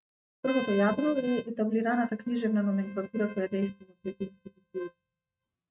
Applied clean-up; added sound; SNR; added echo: neural mask model RNNoise.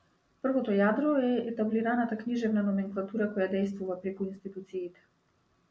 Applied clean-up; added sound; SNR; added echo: none; none; none; none.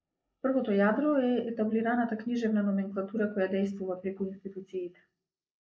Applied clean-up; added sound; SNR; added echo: neural mask model Resemble Enhance denoiser.